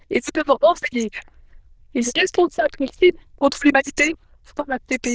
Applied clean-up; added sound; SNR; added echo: neural diffusion model UNIVERSE++.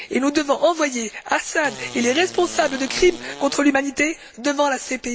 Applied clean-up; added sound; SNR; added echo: none; Fart; 16 dB; none.